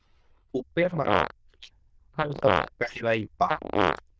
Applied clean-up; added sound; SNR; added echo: neural diffusion model UNIVERSE++.